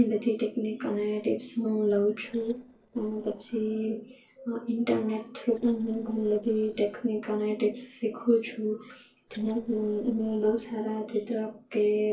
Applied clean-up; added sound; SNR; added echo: neural separator model SepFormer DNS4.